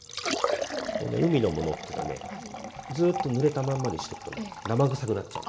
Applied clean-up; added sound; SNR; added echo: none; Liquid; 6 dB; none.